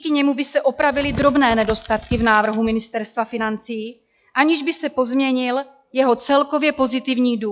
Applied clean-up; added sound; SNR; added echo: classical method log-MMSE.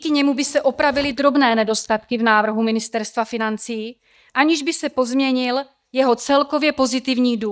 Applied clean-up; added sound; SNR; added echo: neural mask model DeepFilterNet 3.